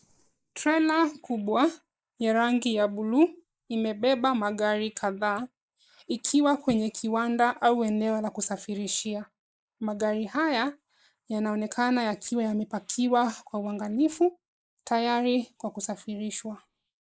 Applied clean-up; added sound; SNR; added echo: neural mask model Resemble Enhance denoiser.